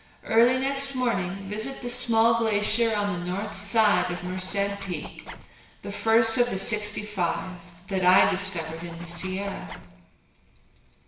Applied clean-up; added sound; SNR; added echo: none; Zipper (clothing); 16 dB; reverberation time 1.0 s.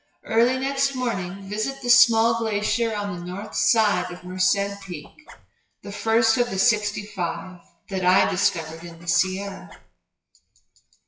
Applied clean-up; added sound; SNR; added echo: classical method WPE with log-MMSE.